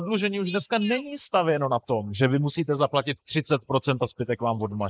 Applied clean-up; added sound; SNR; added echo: neural mask model Resemble Enhance denoiser.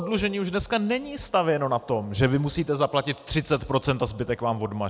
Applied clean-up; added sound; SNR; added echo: none; none; none; none.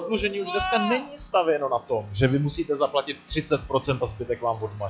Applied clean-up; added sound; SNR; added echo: classical method log-MMSE.